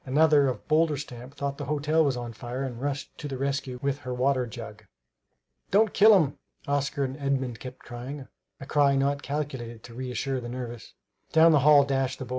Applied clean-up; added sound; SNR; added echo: none; none; none; none.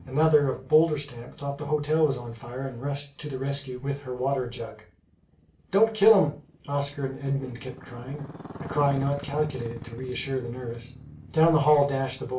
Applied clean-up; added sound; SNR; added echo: none; Motorcycle; 17 dB; reverberation time 0.3 s.